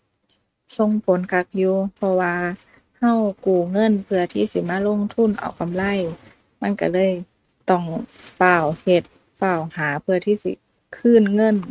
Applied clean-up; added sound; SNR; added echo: neural mask model RNNoise.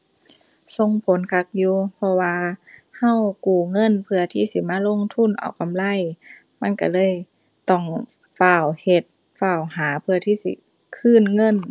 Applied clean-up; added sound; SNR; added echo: none; none; none; none.